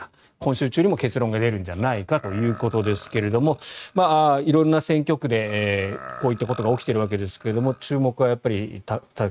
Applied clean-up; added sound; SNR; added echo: neural mask model RNNoise.